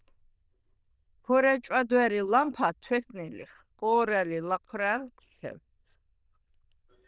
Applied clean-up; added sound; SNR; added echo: neural diffusion model UNIVERSE++.